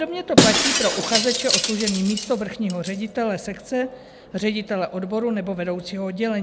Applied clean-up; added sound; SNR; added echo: none; Shatter; -1 dB; none.